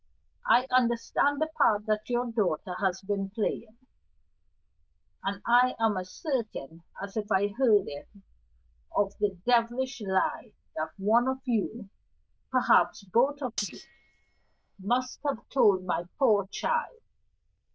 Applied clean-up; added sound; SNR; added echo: neural diffusion model UNIVERSE++.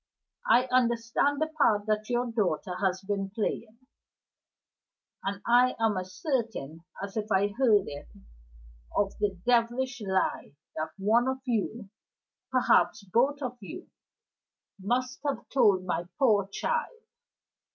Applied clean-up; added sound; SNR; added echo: none; none; none; none.